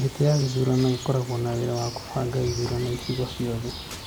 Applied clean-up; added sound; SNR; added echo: none; Bird; 11 dB; none.